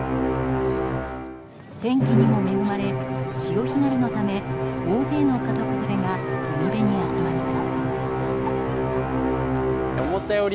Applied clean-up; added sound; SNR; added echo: none; Musical instrument; -2 dB; none.